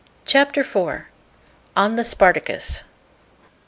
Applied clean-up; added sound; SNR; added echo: none; none; none; none.